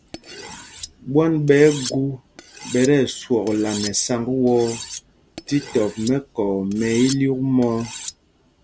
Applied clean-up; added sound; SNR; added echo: none; Cutlery, silverware; 16 dB; none.